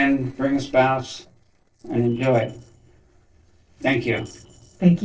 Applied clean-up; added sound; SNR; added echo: neural separator model SepFormer DNS4.